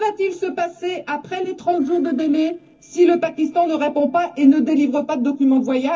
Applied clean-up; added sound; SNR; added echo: neural separator model SepFormer DNS4.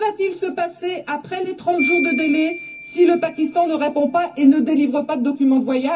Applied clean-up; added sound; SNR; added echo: none; Marimba, xylophone; 13 dB; reverberation time 0.3 s.